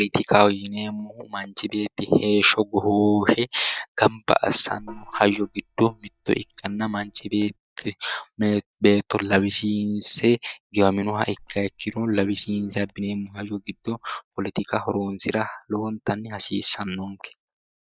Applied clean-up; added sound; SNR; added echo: neural mask model DeepFilterNet 3.